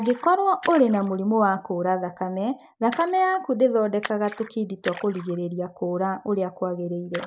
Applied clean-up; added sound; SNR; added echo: none; Splash, splatter; 18 dB; none.